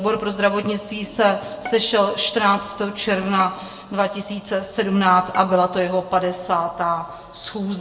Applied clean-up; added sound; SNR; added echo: none; Bowed string instrument; 19 dB; reverberation time 0.5 s.